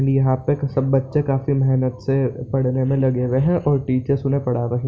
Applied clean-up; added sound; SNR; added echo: none; none; none; none.